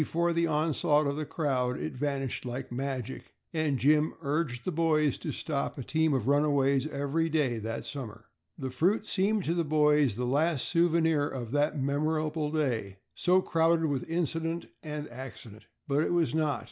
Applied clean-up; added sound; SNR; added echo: none; none; none; none.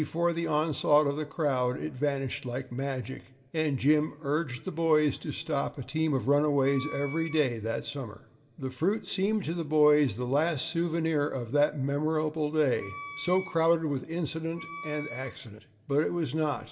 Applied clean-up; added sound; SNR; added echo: none; Wind instrument, woodwind instrument; 15 dB; reverberation time 0.3 s.